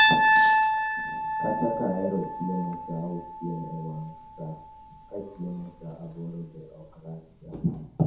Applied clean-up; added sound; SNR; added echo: none; Piano; -5 dB; reverberation time 0.6 s.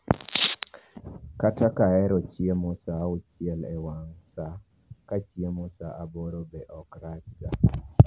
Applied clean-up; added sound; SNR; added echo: none; none; none; none.